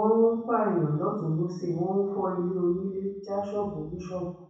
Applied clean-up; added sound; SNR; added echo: none; none; none; reverberation time 0.7 s.